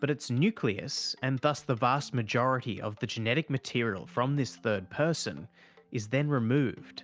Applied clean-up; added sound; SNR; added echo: none; none; none; none.